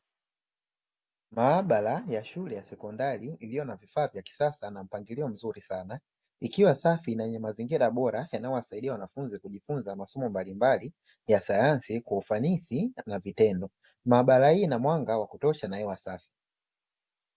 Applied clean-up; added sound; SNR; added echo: none; none; none; none.